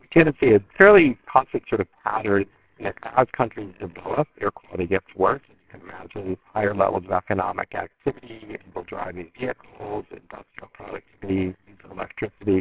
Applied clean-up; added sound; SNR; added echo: neural separator model SepFormer WHAMR!.